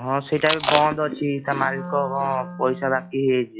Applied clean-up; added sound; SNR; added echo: classical method log-MMSE.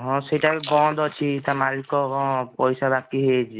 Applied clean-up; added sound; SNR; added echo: neural mask model Resemble Enhance denoiser.